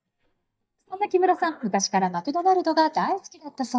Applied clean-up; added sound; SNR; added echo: neural mask model DeepFilterNet 3.